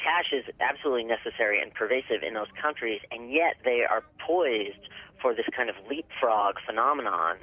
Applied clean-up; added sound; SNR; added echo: none; none; none; none.